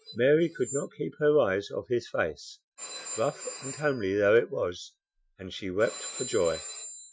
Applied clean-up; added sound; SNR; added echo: classical method Wiener filter.